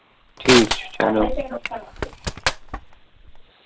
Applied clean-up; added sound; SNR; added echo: none; Crushing; 3 dB; none.